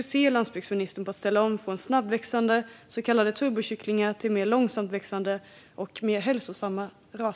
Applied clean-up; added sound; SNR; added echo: none; none; none; none.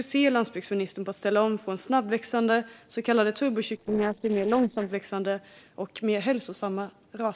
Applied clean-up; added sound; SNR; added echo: neural separator model SepFormer DNS4.